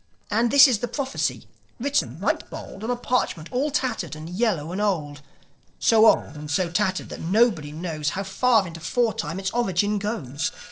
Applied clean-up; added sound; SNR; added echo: neural separator model SepFormer DNS4.